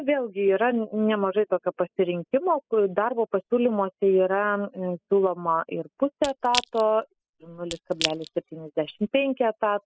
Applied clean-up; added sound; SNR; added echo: classical method spectral subtraction.